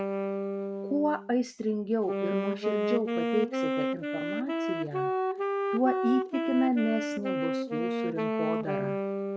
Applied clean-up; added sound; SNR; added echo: none; Wind instrument, woodwind instrument; -1 dB; none.